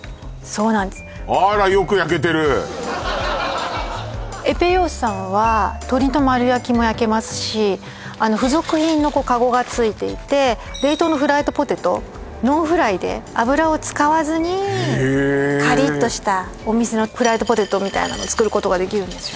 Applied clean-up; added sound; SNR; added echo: none; none; none; none.